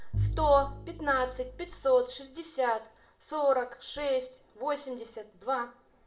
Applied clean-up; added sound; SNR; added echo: none; Bowed string instrument; 7 dB; reverberation time 0.3 s.